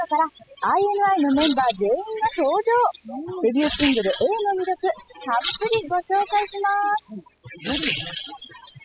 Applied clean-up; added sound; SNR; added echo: classical method spectral subtraction.